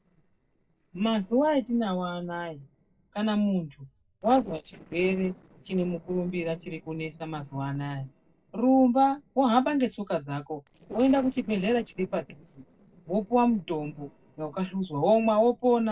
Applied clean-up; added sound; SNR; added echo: neural separator model SepFormer DNS4.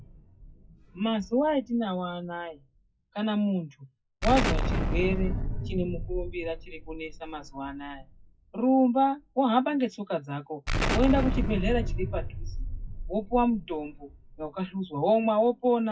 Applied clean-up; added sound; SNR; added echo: classical method WPE with log-MMSE.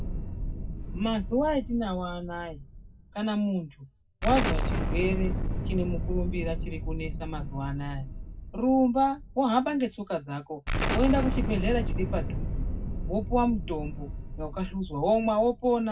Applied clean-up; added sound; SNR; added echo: none; Explosion; 3 dB; reverberation time 0.3 s.